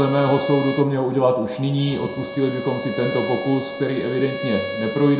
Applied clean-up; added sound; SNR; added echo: none; Bowed string instrument; 10 dB; reverberation time 0.6 s.